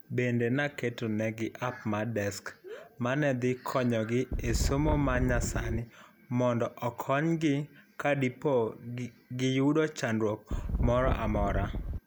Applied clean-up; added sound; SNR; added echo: none; Wind; 1 dB; none.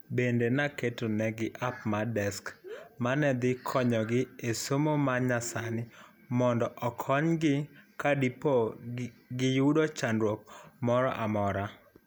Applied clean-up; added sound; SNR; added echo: none; none; none; none.